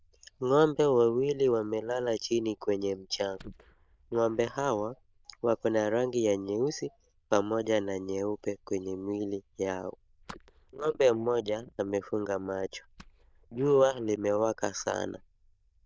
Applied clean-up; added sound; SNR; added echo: neural diffusion model UNIVERSE++.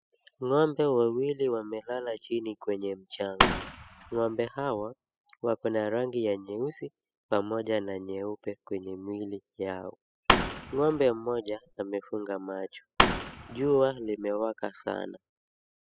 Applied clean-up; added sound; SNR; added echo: classical method spectral subtraction.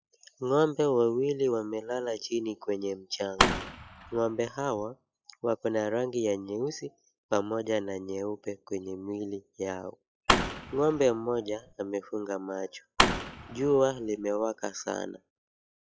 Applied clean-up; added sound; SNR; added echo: classical method log-MMSE.